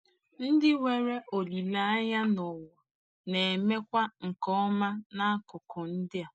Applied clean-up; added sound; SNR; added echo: none; none; none; none.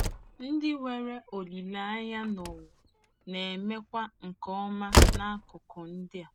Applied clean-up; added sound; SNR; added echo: none; Slam; -5 dB; none.